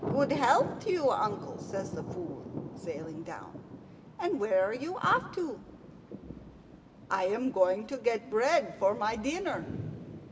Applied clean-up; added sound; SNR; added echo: none; Thunder; 11 dB; reverberation time 1.2 s.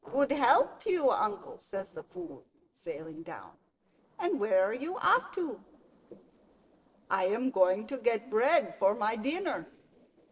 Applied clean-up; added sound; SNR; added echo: neural separator model SepFormer DNS4.